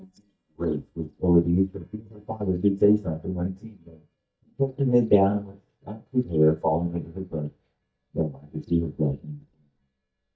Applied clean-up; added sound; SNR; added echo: neural mask model DeepFilterNet 3.